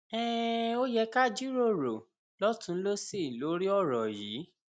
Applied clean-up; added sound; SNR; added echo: none; none; none; none.